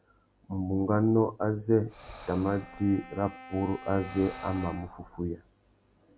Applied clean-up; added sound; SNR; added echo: none; Wind instrument, woodwind instrument + Breathing; 16 dB; none.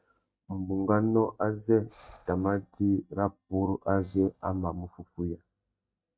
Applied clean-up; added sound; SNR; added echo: neural mask model DeepFilterNet 3.